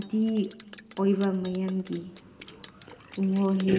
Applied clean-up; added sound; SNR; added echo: none; Drip; 14 dB; reverberation time 1.7 s.